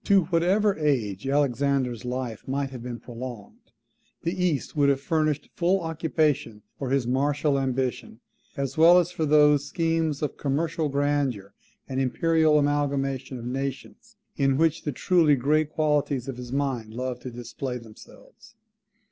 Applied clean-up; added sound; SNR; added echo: none; none; none; none.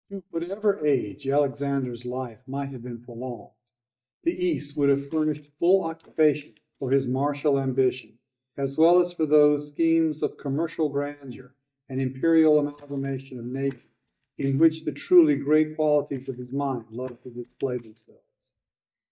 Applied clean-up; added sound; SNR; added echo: neural mask model DeepFilterNet 3.